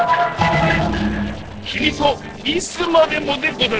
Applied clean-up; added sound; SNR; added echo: neural separator model SepFormer DNS4.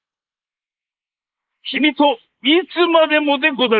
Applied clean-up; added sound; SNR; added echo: neural mask model Resemble Enhance denoiser.